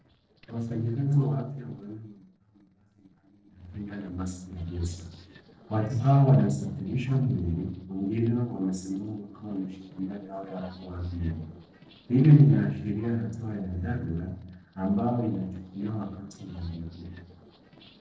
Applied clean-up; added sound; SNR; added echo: neural separator model SepFormer DNS4.